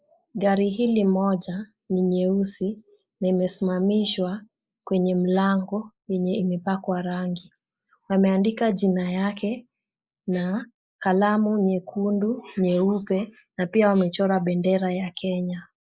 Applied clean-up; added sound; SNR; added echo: neural mask model Resemble Enhance denoiser.